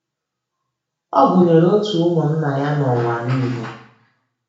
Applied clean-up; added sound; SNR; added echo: none; none; none; reverberation time 0.6 s.